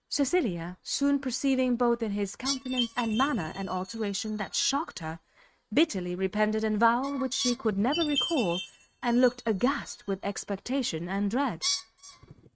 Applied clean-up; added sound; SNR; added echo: neural mask model RNNoise.